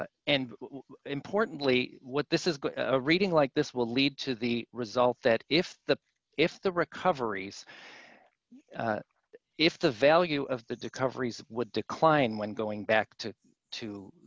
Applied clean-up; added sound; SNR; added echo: none; none; none; none.